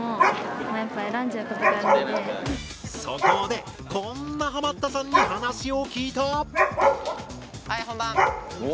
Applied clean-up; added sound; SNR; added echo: none; Dog; -2 dB; none.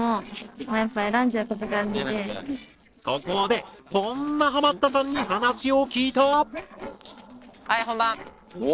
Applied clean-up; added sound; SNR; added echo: neural separator model SepFormer DNS4.